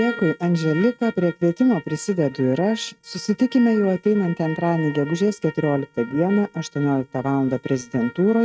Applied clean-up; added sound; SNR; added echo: neural mask model RNNoise.